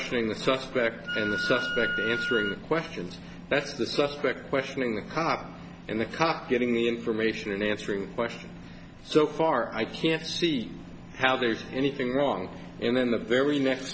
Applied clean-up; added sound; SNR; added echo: none; Wind instrument, woodwind instrument; 5 dB; none.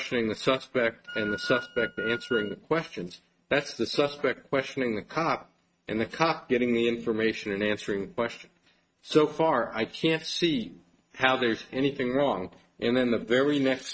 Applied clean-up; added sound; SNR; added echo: neural mask model RNNoise.